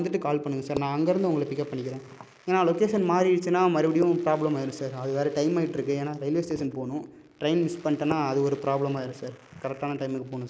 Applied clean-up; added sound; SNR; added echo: neural mask model Resemble Enhance denoiser.